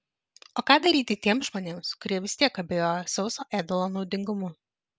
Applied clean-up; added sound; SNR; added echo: none; none; none; none.